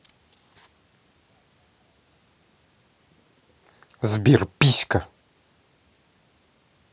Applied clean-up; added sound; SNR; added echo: none; none; none; none.